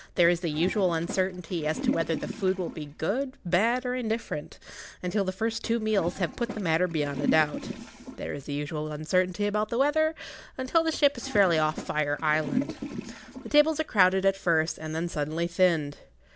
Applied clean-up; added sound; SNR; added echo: none; Toilet flush; 9 dB; none.